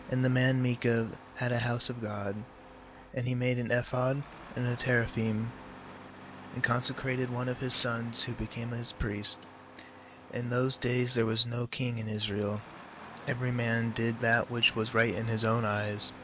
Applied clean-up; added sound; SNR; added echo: none; Engine starting; 18 dB; none.